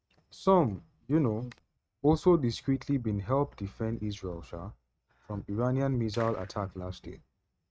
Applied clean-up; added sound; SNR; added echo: neural mask model RNNoise.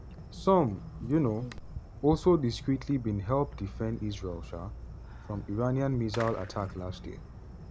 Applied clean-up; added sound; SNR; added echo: none; Fireworks; 12 dB; none.